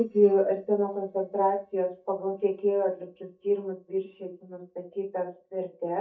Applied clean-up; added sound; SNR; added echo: neural mask model DeepFilterNet 3.